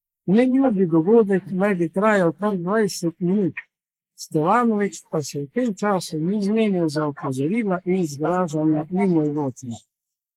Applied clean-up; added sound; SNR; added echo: neural mask model Resemble Enhance denoiser.